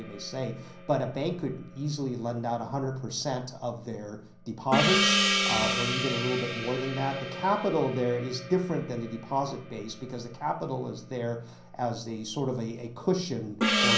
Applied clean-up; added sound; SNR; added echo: none; Gong; 2 dB; reverberation time 0.6 s.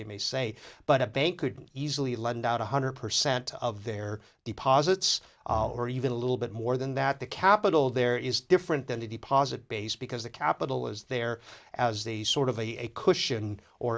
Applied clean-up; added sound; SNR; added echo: none; none; none; none.